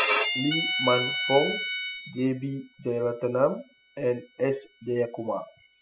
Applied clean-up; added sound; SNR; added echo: classical method spectral subtraction.